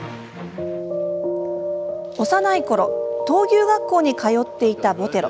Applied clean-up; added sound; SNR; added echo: none; none; none; none.